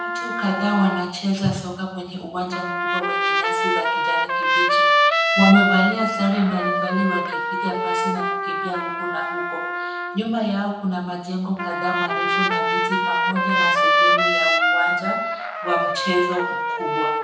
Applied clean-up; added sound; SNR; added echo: none; Trumpet; -3 dB; reverberation time 0.9 s.